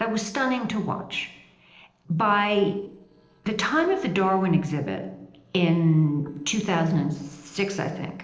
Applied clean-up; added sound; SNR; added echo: neural separator model SepFormer DNS4.